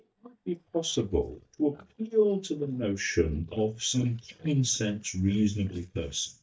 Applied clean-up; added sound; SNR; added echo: neural mask model DeepFilterNet 3.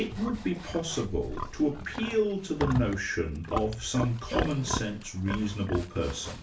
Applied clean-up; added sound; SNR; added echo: none; Livestock, farm animals, working animals; 6 dB; reverberation time 0.3 s.